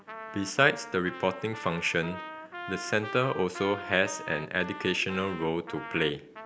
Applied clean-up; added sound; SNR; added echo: none; Trumpet; 12 dB; none.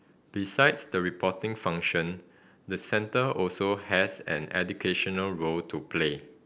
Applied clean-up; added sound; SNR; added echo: none; none; none; none.